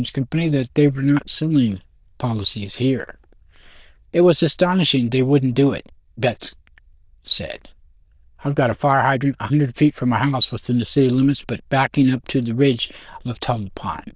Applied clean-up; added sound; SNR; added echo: neural diffusion model UNIVERSE++.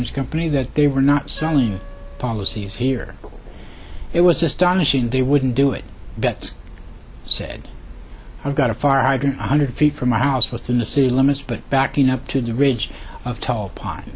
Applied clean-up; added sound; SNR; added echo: none; Wind instrument, woodwind instrument + Frog; 18 dB; none.